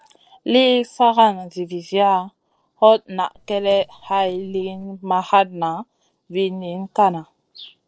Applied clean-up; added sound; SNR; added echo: neural separator model SepFormer DNS4.